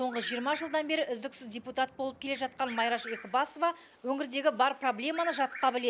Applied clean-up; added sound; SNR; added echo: none; Bird vocalization, bird call, bird song; 16 dB; none.